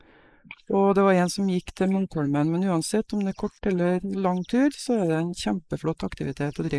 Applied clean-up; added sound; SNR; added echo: neural mask model Resemble Enhance denoiser.